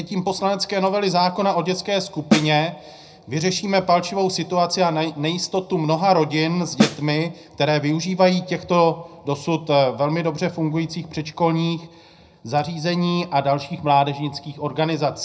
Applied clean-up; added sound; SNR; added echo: none; Snare drum; -1 dB; reverberation time 0.3 s.